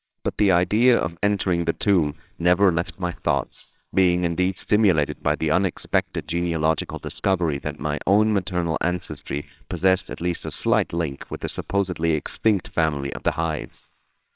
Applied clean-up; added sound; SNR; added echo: neural separator model SepFormer WHAMR!.